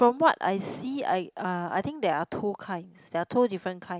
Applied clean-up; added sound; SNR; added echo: none; none; none; none.